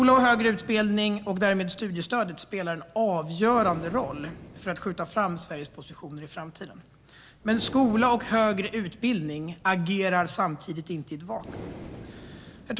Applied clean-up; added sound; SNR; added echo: none; Breathing; 19 dB; none.